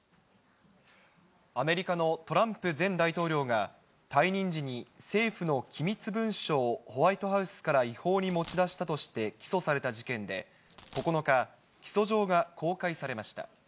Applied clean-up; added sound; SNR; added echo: none; Coin (dropping); 6 dB; none.